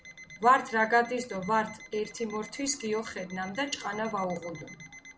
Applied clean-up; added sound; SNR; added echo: none; Alarm; 18 dB; none.